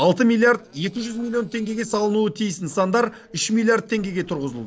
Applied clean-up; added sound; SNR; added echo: neural separator model SepFormer DNS4.